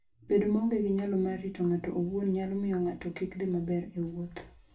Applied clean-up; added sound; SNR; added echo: none; none; none; reverberation time 0.2 s.